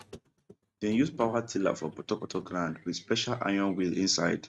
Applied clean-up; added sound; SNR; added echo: neural mask model RNNoise.